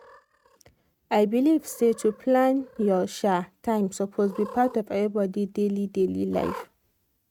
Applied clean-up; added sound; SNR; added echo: neural mask model RNNoise.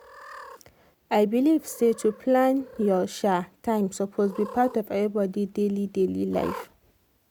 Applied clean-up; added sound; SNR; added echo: none; Cat; 20 dB; none.